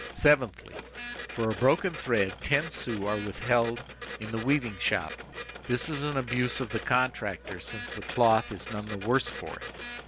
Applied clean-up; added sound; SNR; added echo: none; Printer; 11 dB; none.